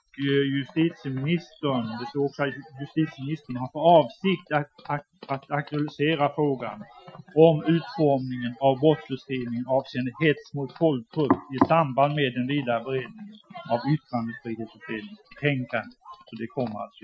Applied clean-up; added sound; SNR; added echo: classical method Wiener filter.